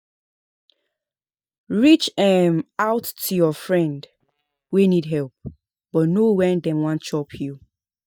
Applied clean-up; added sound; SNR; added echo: neural mask model DeepFilterNet 3.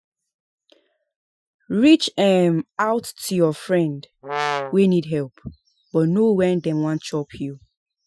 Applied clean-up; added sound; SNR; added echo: classical method Wiener filter.